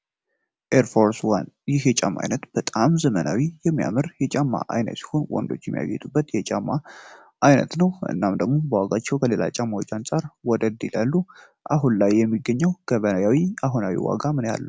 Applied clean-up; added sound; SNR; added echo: none; none; none; none.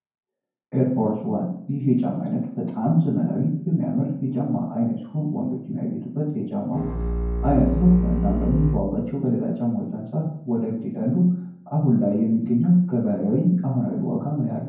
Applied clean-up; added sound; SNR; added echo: none; Bowed string instrument; 4 dB; reverberation time 0.9 s.